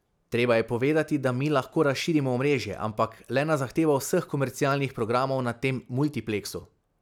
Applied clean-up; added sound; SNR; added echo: none; none; none; none.